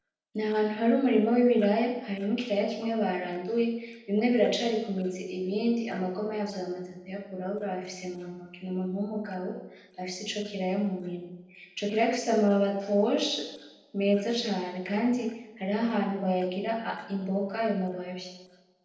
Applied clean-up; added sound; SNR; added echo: neural separator model SepFormer DNS4.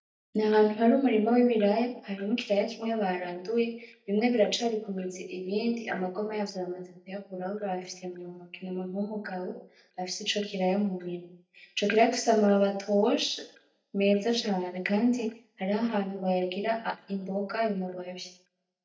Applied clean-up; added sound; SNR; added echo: neural mask model DeepFilterNet 3.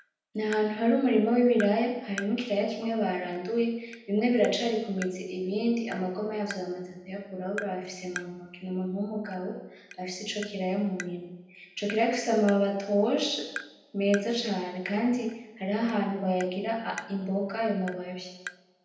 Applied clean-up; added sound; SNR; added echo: none; Tap; 18 dB; reverberation time 0.8 s.